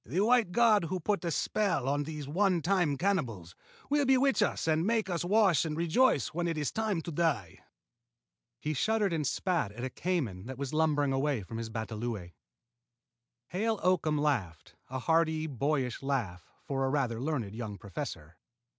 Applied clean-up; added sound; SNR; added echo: none; none; none; none.